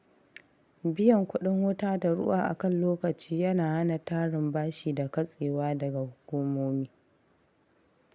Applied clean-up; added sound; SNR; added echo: none; none; none; none.